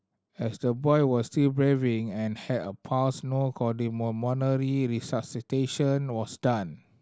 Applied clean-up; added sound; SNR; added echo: none; none; none; none.